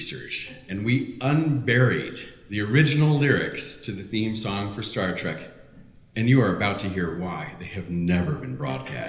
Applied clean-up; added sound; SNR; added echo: none; none; none; reverberation time 1.4 s.